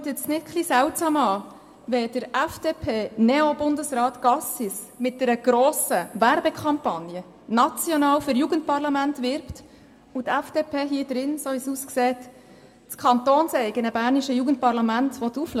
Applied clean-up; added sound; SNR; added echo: none; none; none; reverberation time 1.6 s.